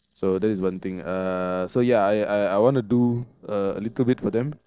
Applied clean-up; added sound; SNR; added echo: neural separator model SepFormer DNS4.